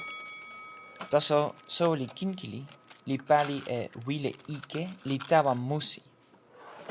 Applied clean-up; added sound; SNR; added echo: none; Mechanisms + Bell; 17 dB; none.